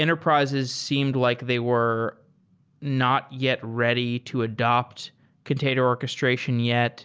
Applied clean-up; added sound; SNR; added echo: none; none; none; none.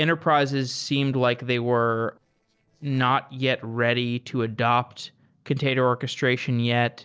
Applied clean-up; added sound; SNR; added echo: neural separator model SepFormer DNS4.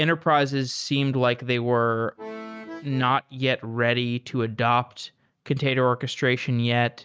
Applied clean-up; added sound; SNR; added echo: neural mask model RNNoise.